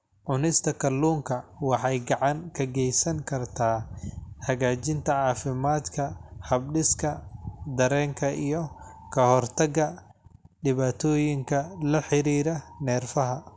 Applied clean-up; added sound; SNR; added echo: none; none; none; none.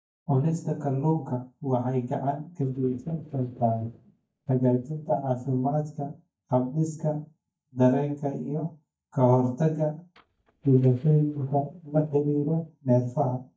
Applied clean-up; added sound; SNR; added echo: neural mask model DeepFilterNet 3.